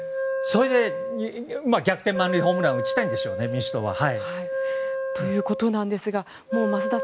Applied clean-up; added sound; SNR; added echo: none; Wind instrument, woodwind instrument; 3 dB; none.